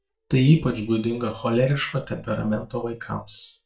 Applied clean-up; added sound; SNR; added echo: neural mask model DeepFilterNet 3.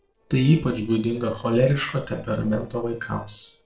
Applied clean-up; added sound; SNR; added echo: neural separator model SepFormer DNS4.